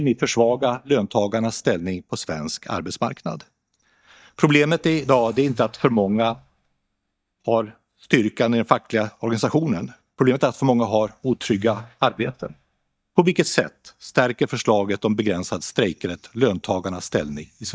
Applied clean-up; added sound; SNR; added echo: neural mask model DeepFilterNet 3.